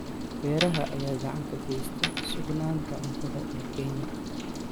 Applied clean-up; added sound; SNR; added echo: none; Coin (dropping) + Rain; 1 dB; none.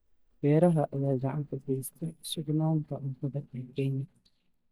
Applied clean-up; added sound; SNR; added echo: neural mask model DeepFilterNet 3.